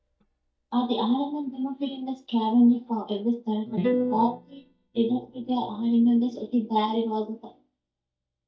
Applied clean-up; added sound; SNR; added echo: neural mask model DeepFilterNet 3.